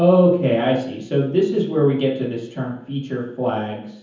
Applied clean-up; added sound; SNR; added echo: none; none; none; reverberation time 0.7 s.